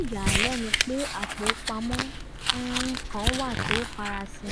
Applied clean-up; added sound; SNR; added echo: none; Crumpling, crinkling; -3 dB; none.